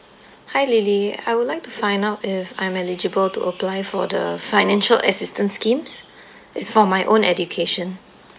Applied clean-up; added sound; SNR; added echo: none; none; none; none.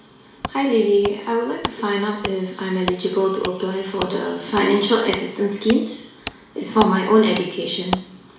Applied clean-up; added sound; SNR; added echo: none; Wood; 13 dB; reverberation time 0.7 s.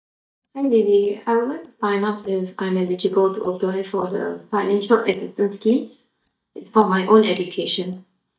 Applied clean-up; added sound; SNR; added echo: neural mask model DeepFilterNet 3.